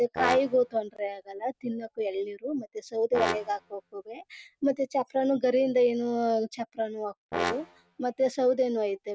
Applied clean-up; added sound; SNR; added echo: none; Brass instrument; 9 dB; none.